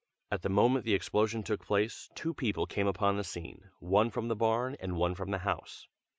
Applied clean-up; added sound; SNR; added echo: none; none; none; none.